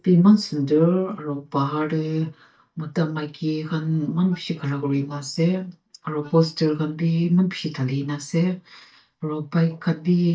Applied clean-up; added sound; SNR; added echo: neural mask model DeepFilterNet 3.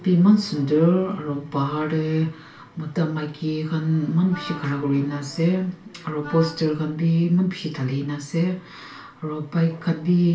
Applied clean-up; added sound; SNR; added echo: none; Wind instrument, woodwind instrument; 18 dB; reverberation time 0.3 s.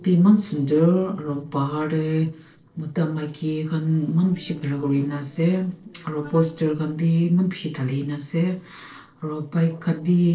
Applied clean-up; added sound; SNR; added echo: neural separator model SepFormer DNS4.